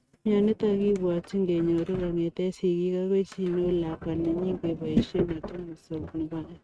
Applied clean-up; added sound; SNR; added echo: neural mask model RNNoise.